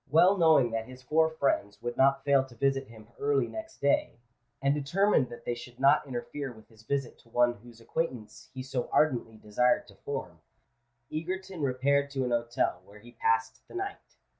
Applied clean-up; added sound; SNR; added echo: none; none; none; none.